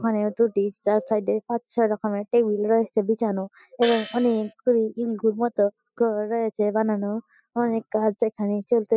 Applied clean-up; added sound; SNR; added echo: classical method spectral subtraction.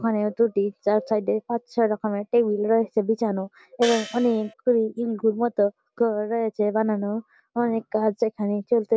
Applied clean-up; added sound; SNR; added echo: none; Gong; 11 dB; none.